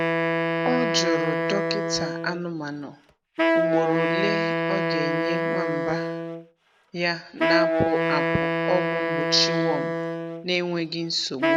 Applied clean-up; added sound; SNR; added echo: none; Wind instrument, woodwind instrument; -4 dB; none.